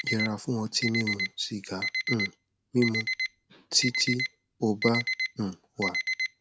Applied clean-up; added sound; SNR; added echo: none; Alarm; 2 dB; none.